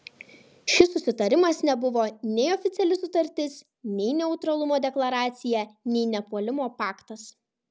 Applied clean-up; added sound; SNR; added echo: none; none; none; none.